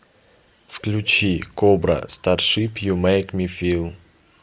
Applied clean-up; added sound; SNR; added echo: none; none; none; none.